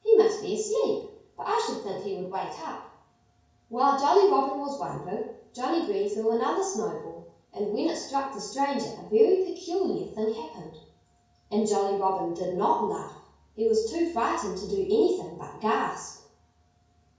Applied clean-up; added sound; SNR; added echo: none; none; none; reverberation time 0.5 s.